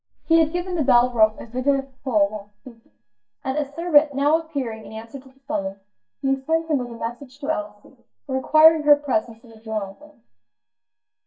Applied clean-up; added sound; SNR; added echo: neural mask model DeepFilterNet 3.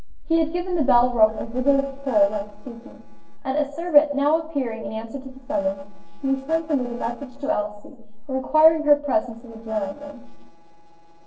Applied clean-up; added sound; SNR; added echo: neural separator model SepFormer DNS4.